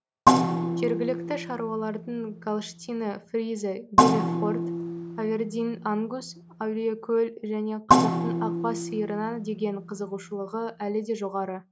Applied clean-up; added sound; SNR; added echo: none; Percussion; -3 dB; none.